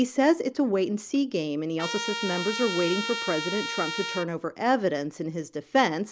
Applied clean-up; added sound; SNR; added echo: none; Trumpet; 6 dB; none.